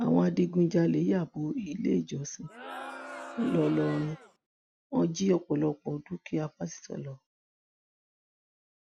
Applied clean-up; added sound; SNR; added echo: none; Crowd; 12 dB; none.